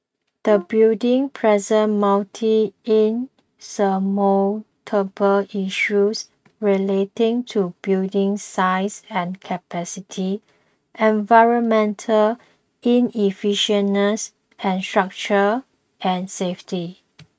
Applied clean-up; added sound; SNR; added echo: neural mask model RNNoise.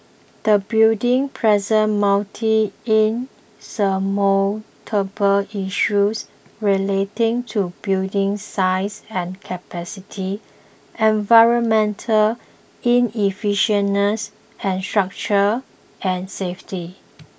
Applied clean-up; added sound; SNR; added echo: none; none; none; none.